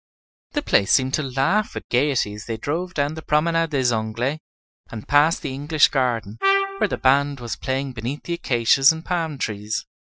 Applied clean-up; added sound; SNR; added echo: classical method Wiener filter.